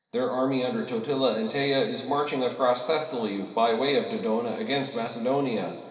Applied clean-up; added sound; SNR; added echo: none; none; none; reverberation time 2.0 s.